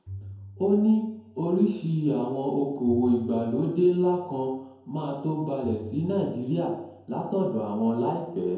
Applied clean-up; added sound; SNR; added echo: none; Bowed string instrument; 20 dB; reverberation time 0.9 s.